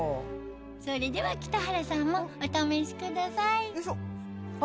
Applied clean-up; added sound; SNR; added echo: none; none; none; none.